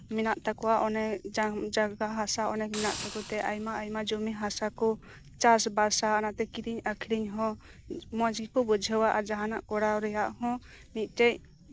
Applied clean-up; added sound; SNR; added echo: none; Hiss; 14 dB; none.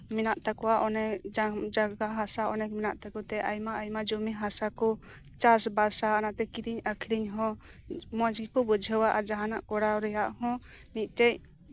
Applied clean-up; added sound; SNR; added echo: none; none; none; none.